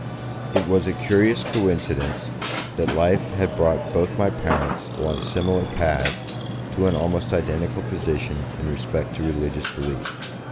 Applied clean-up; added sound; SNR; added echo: none; Burping, eructation; 5 dB; none.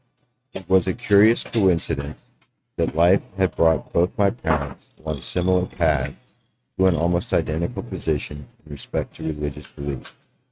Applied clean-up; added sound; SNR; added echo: neural mask model RNNoise.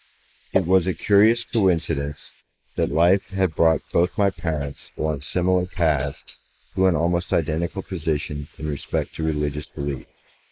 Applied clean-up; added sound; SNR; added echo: neural mask model Resemble Enhance denoiser.